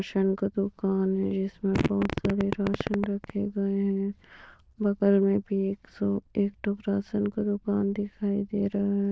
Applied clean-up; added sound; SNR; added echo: neural diffusion model UNIVERSE++.